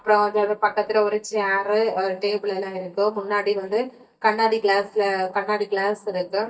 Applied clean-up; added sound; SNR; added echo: neural mask model DeepFilterNet 3.